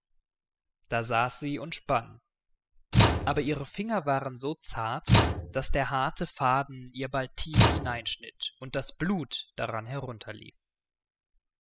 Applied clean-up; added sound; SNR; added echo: classical method spectral subtraction.